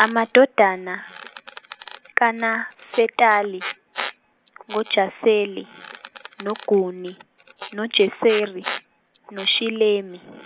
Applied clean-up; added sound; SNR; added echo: none; Squeak; 16 dB; none.